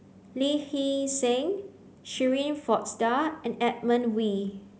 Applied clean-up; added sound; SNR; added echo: none; none; none; none.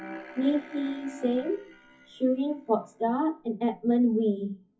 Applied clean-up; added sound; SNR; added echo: classical method WPE with log-MMSE.